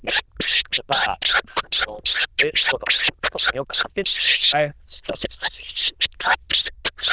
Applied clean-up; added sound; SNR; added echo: neural diffusion model UNIVERSE++.